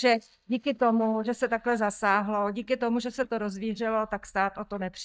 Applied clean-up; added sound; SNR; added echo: neural mask model DeepFilterNet 3.